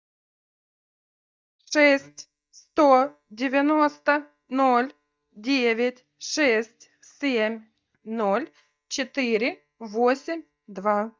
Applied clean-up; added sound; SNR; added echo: neural mask model DeepFilterNet 3.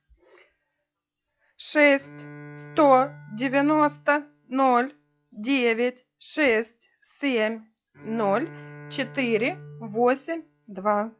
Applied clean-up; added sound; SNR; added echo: classical method log-MMSE.